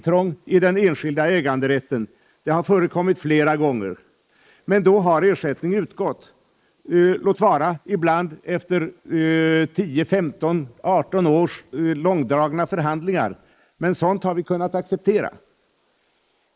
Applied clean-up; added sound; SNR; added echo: neural mask model Resemble Enhance denoiser.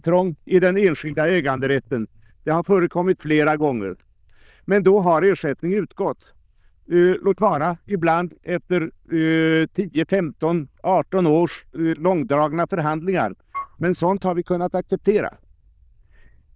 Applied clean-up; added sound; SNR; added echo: neural diffusion model UNIVERSE++.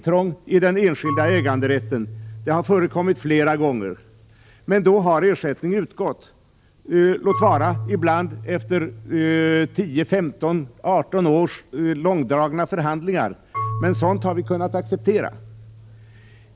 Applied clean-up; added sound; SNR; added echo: none; Marimba, xylophone / Wood; 12 dB; none.